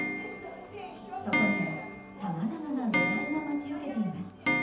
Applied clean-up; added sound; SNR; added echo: none; Clock; 0 dB; reverberation time 0.6 s.